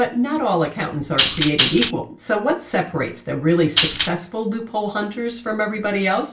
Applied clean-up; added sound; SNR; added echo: none; Tambourine; -2 dB; reverberation time 0.3 s.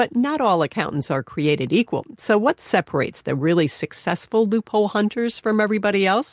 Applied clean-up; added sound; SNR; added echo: none; none; none; none.